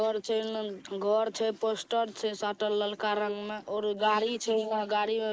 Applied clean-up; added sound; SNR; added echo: neural mask model Resemble Enhance denoiser.